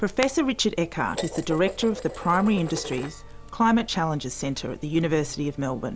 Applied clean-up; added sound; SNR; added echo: none; Dishes, pots, and pans + Crackle; 13 dB; none.